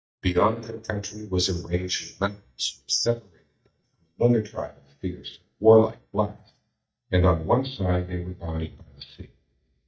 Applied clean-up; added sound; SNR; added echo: neural mask model DeepFilterNet 3.